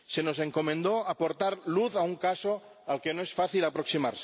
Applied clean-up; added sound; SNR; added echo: none; none; none; none.